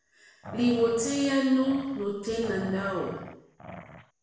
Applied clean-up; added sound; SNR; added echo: none; Growling; 14 dB; reverberation time 0.9 s.